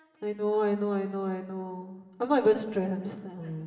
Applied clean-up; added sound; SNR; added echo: none; none; none; reverberation time 2.5 s.